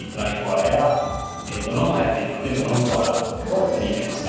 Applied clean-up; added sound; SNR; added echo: none; Writing; 15 dB; reverberation time 1.2 s.